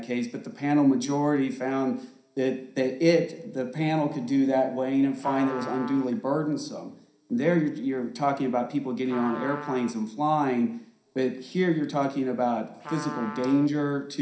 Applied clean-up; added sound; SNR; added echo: none; Trumpet; 16 dB; reverberation time 0.5 s.